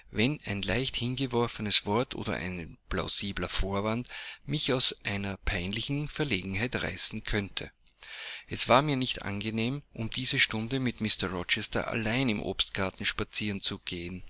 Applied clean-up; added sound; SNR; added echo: none; none; none; none.